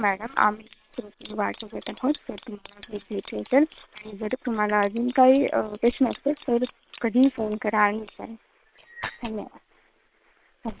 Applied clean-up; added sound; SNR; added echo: neural separator model SepFormer WHAM!.